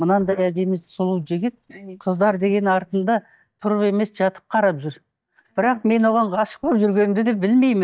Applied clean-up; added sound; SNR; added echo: neural mask model DeepFilterNet 3.